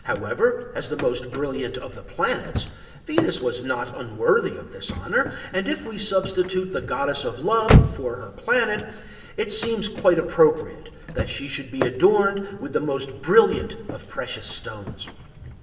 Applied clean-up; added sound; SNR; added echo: none; Slam / Car; 5 dB; reverberation time 1.0 s.